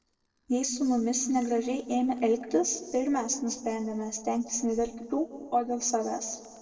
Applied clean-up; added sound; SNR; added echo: neural separator model SepFormer DNS4.